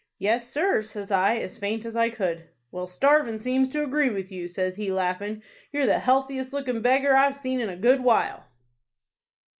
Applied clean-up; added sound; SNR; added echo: neural mask model Resemble Enhance denoiser.